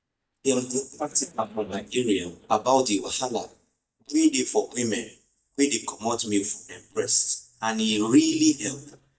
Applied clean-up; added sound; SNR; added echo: neural mask model DeepFilterNet 3.